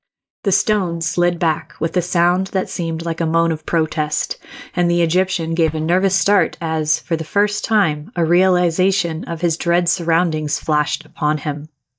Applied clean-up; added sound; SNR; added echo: neural mask model DeepFilterNet 3.